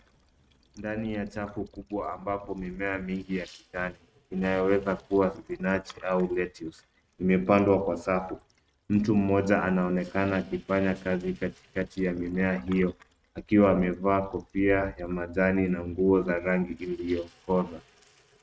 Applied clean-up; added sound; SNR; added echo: neural mask model RNNoise.